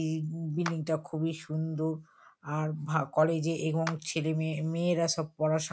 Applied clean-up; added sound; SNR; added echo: none; Clapping; 16 dB; none.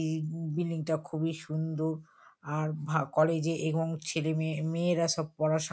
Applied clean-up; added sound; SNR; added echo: none; none; none; none.